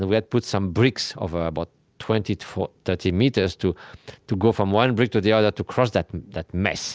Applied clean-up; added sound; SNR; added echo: none; none; none; none.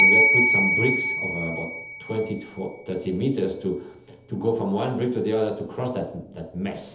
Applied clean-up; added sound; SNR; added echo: none; Bell; -3 dB; reverberation time 0.8 s.